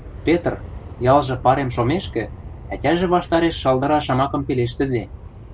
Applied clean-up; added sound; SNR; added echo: none; Aircraft; 14 dB; none.